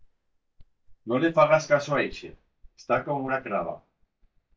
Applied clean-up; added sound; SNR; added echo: neural mask model DeepFilterNet 3.